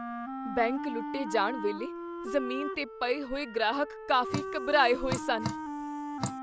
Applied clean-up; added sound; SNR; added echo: none; Wind instrument, woodwind instrument + Drip; 6 dB; none.